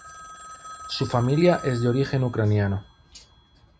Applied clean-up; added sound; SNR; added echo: none; Telephone; 19 dB; none.